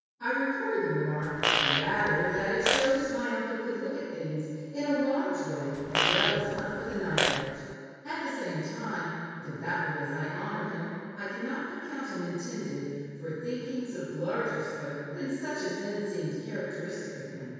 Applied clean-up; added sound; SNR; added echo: none; Fart; -1 dB; reverberation time 2.2 s.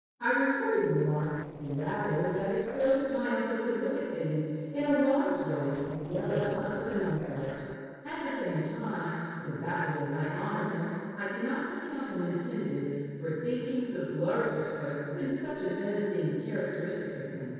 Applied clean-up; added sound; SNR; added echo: neural separator model SepFormer DNS4.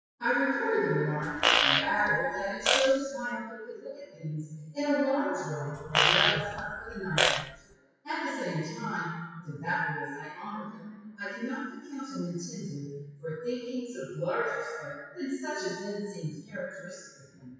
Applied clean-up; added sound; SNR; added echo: classical method WPE with log-MMSE.